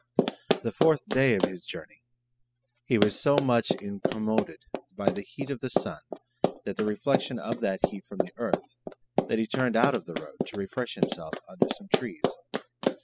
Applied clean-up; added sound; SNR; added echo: classical method spectral subtraction.